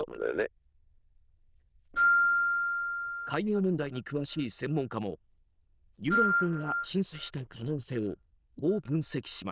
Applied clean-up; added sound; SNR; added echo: neural diffusion model UNIVERSE++.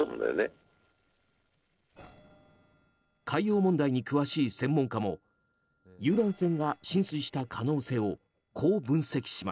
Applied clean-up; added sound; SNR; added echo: neural separator model SepFormer DNS4.